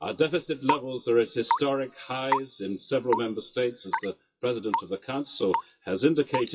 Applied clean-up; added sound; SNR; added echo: classical method WPE with log-MMSE.